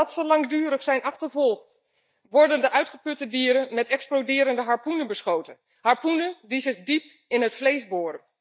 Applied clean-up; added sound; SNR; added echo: neural mask model DeepFilterNet 3.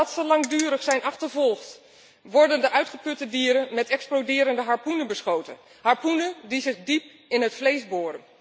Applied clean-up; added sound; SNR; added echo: none; Ratchet, pawl; 10 dB; none.